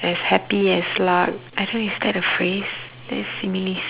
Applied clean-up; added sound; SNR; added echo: none; none; none; none.